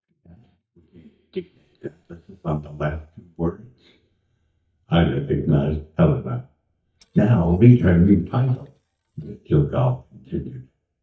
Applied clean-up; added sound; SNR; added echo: neural mask model DeepFilterNet 3.